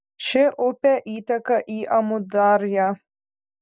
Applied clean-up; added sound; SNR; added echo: none; none; none; none.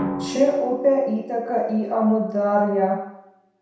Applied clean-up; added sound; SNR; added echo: none; Drum; 12 dB; reverberation time 0.7 s.